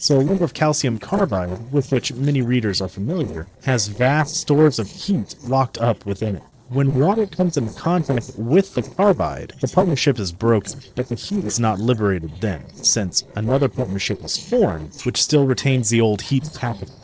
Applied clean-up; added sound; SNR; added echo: neural separator model SepFormer DNS4.